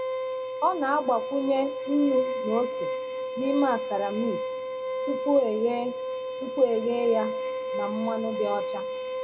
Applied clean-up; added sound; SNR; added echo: none; Bowed string instrument; 4 dB; reverberation time 2.1 s.